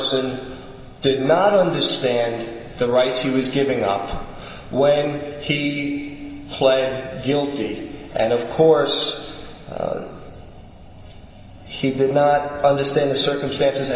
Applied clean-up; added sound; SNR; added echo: none; none; none; reverberation time 2.9 s.